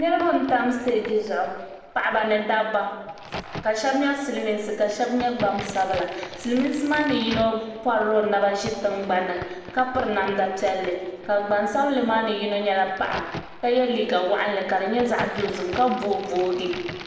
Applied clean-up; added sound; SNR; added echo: none; Crack; 16 dB; reverberation time 1.1 s.